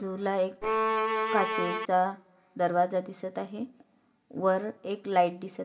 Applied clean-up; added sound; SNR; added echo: none; Bowed string instrument; -2 dB; reverberation time 0.4 s.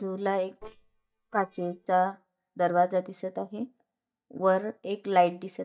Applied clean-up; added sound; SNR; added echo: neural mask model DeepFilterNet 3.